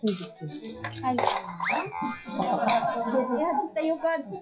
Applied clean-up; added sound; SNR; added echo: classical method WPE with log-MMSE.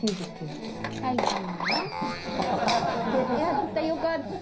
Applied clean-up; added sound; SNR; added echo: none; Keys jangling; 18 dB; reverberation time 0.5 s.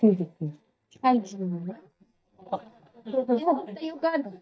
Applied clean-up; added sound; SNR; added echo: neural mask model DeepFilterNet 3.